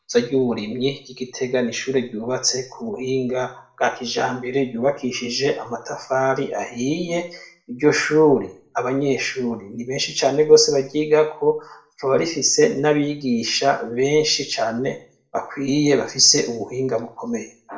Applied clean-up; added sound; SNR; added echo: none; none; none; reverberation time 0.4 s.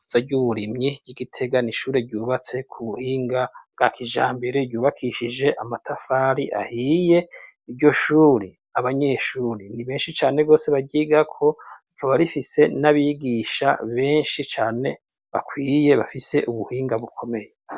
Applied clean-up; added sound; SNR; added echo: none; none; none; none.